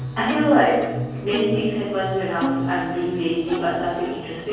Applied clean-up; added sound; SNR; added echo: none; Plucked string instrument; 6 dB; reverberation time 1.3 s.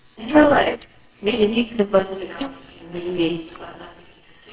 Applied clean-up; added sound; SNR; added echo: neural separator model SepFormer WHAMR!.